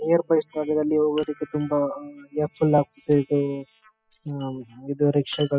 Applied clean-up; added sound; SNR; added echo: classical method spectral subtraction.